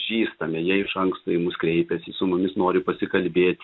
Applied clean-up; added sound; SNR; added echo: none; none; none; none.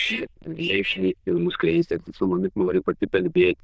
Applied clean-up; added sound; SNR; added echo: neural diffusion model UNIVERSE++.